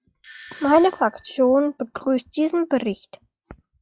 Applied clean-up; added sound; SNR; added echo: classical method log-MMSE.